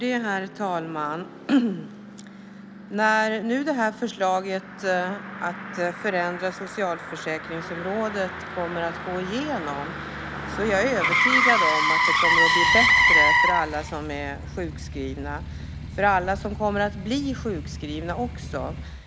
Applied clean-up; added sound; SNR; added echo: none; Motor vehicle (road); -1 dB; none.